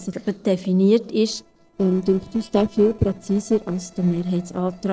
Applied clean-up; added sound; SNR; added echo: neural separator model SepFormer DNS4.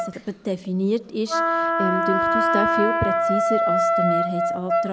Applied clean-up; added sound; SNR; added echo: none; Wind instrument, woodwind instrument; -5 dB; none.